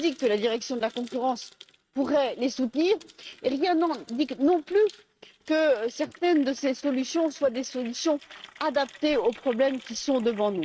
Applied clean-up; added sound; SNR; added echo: neural mask model RNNoise.